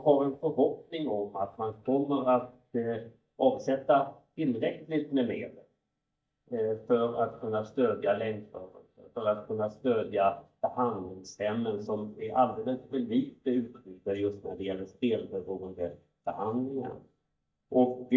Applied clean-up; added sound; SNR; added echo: neural mask model DeepFilterNet 3.